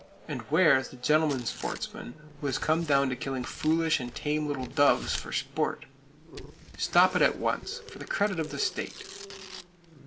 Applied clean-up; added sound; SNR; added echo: none; Tearing + Growling; 15 dB; none.